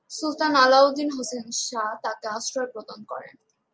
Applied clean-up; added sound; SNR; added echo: none; none; none; none.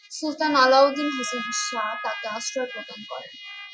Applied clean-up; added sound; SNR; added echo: classical method Wiener filter.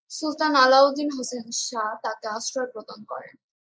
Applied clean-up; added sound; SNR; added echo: neural mask model Resemble Enhance denoiser.